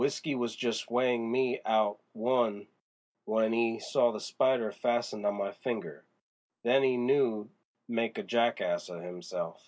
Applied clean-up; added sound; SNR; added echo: none; none; none; none.